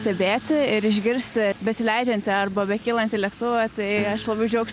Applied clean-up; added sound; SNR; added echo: none; Piano; 17 dB; none.